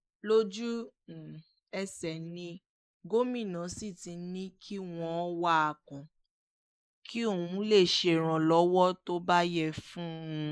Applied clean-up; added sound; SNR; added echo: neural mask model Resemble Enhance denoiser.